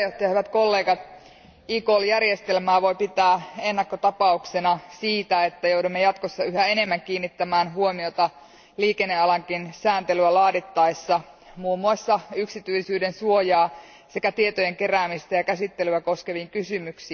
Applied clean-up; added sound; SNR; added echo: none; none; none; none.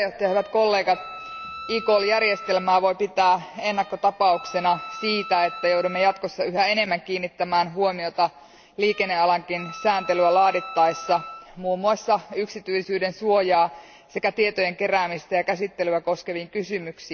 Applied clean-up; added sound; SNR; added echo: none; Wind instrument, woodwind instrument; 15 dB; none.